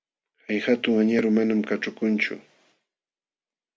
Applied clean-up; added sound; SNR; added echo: none; none; none; none.